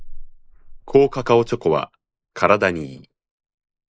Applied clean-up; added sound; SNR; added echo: neural mask model Resemble Enhance denoiser.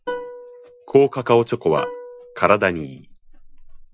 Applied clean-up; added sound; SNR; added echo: classical method Wiener filter.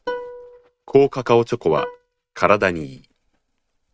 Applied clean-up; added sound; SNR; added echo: neural mask model RNNoise.